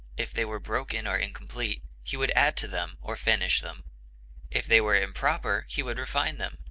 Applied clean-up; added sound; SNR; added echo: none; none; none; none.